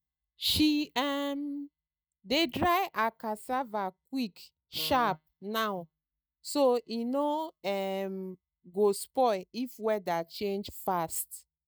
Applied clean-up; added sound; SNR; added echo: neural mask model DeepFilterNet 3.